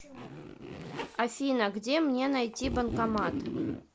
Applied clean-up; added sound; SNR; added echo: none; Zipper (clothing); 7 dB; none.